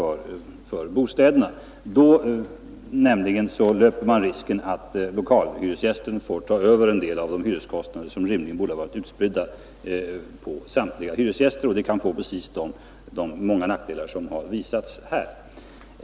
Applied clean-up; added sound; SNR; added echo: none; Cowbell; 18 dB; none.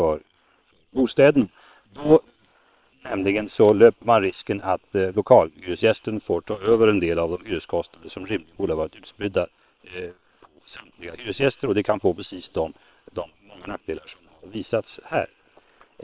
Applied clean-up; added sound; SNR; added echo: neural separator model SepFormer WHAM!.